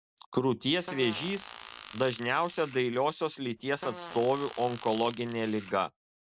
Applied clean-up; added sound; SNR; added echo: none; Fart; 14 dB; none.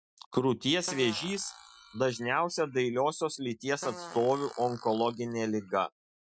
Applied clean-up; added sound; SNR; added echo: classical method Wiener filter.